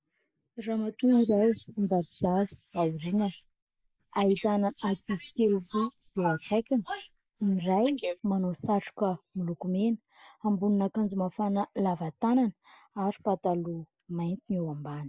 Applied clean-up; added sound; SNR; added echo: neural mask model Resemble Enhance denoiser.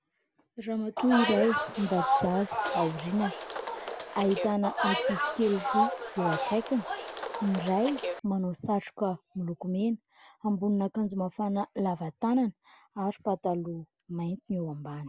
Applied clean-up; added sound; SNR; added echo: none; Bus; 1 dB; none.